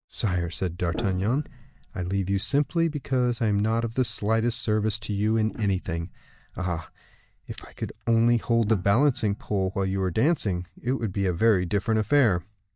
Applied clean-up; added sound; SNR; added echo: neural mask model DeepFilterNet 3.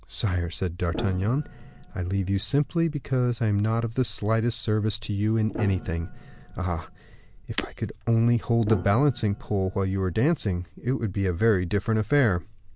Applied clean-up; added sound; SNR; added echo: none; Shatter + Piano; 15 dB; none.